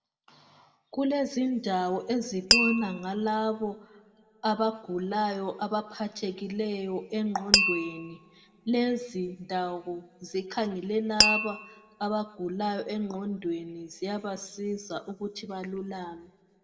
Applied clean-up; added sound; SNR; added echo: none; Tap; -2 dB; reverberation time 1.3 s.